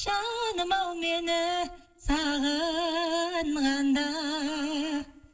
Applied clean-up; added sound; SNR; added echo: neural separator model SepFormer DNS4.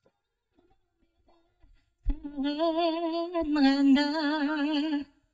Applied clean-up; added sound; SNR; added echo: neural mask model DeepFilterNet 3.